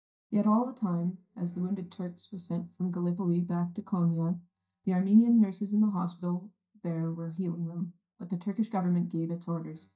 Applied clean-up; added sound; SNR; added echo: neural mask model DeepFilterNet 3.